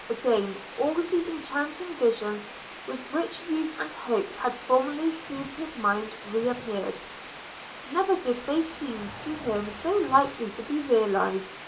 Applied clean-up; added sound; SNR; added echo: none; Water; 14 dB; reverberation time 0.2 s.